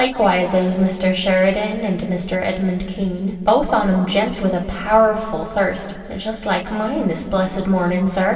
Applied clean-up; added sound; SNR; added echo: none; none; none; reverberation time 2.7 s.